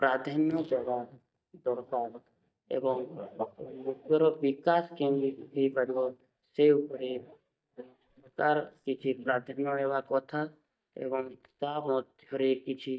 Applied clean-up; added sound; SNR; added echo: neural mask model DeepFilterNet 3.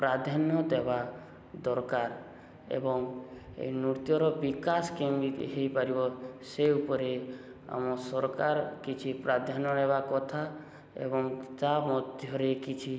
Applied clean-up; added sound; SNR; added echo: none; none; none; none.